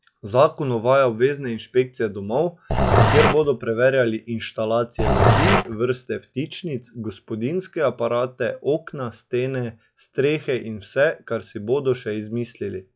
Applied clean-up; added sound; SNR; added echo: classical method log-MMSE.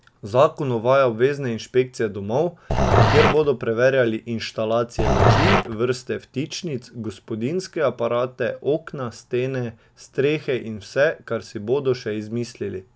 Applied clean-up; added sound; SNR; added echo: none; Growling; -4 dB; none.